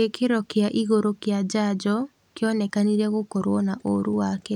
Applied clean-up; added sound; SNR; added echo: none; none; none; none.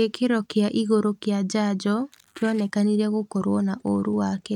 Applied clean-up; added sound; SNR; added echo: neural mask model RNNoise.